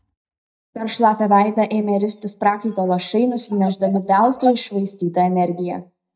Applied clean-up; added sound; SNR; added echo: neural mask model DeepFilterNet 3.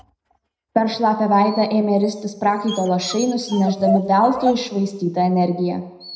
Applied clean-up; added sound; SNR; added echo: none; Dog; 12 dB; reverberation time 0.7 s.